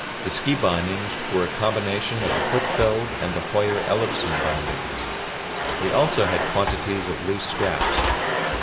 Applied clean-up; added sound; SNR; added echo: none; Domestic sounds, home sounds; 1 dB; reverberation time 3.0 s.